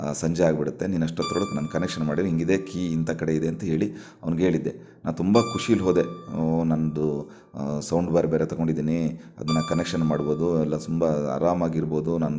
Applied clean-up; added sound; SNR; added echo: none; Keyboard (musical); 19 dB; none.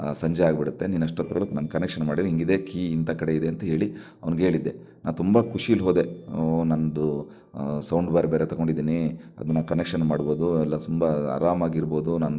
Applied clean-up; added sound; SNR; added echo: neural separator model SepFormer DNS4.